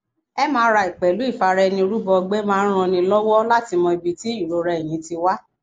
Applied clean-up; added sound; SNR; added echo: none; none; none; none.